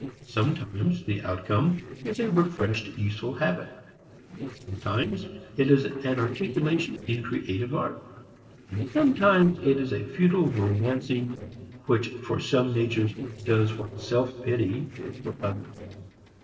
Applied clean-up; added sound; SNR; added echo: neural separator model SepFormer DNS4.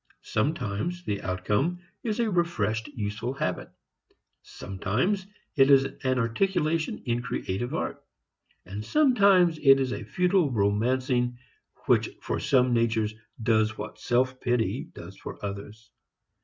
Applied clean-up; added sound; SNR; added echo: none; none; none; none.